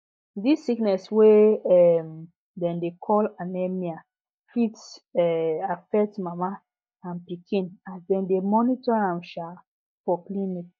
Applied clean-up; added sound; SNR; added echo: neural mask model DeepFilterNet 3.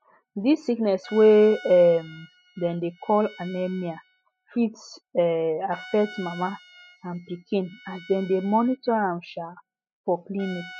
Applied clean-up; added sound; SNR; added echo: classical method spectral subtraction.